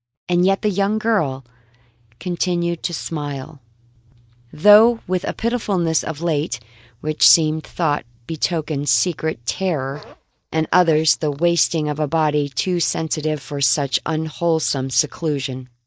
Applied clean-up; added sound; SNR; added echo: neural mask model DeepFilterNet 3.